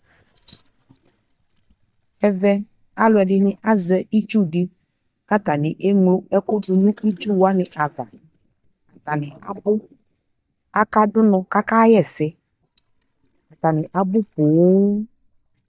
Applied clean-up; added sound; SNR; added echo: neural mask model DeepFilterNet 3.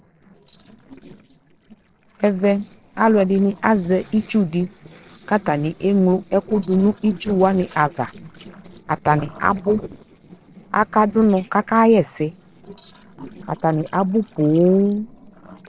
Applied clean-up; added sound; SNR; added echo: neural separator model SepFormer DNS4.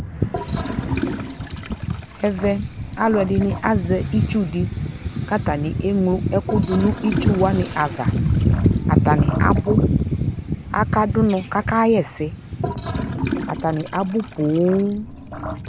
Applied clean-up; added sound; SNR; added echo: none; Toilet flush / Gurgling; 13 dB; none.